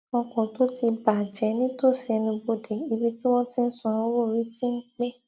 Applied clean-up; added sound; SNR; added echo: none; none; none; none.